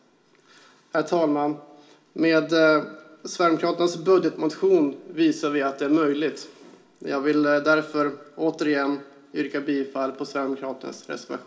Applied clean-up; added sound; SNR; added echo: none; none; none; reverberation time 0.7 s.